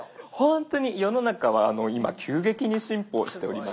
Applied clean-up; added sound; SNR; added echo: none; none; none; none.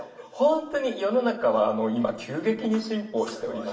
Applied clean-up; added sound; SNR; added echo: none; none; none; reverberation time 0.7 s.